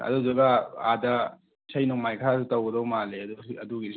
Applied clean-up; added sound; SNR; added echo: none; none; none; none.